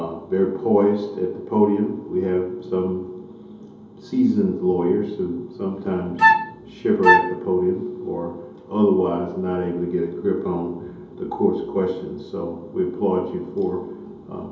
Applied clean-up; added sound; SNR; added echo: none; Wind instrument, woodwind instrument; -4 dB; reverberation time 2.8 s.